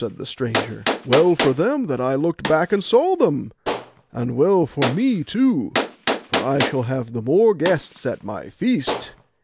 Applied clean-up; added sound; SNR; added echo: none; Gunshot, gunfire; 8 dB; none.